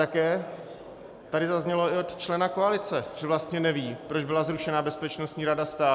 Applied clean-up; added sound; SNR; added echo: none; none; none; none.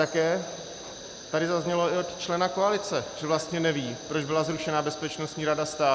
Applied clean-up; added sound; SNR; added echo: none; Fire; 16 dB; none.